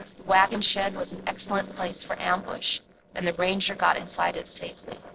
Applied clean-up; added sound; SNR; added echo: neural separator model SepFormer DNS4.